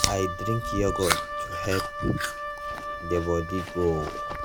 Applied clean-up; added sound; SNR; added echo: none; Chewing, mastication + Wind instrument, woodwind instrument; 2 dB; none.